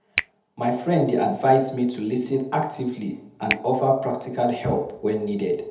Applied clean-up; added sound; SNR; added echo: none; Finger snapping; 13 dB; reverberation time 0.7 s.